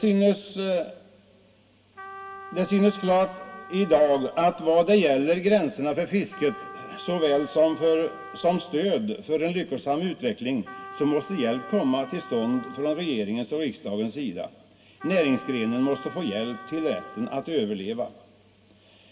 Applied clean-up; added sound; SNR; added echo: none; Trumpet; 19 dB; reverberation time 1.3 s.